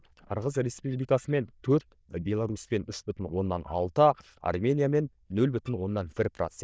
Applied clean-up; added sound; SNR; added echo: neural diffusion model UNIVERSE++.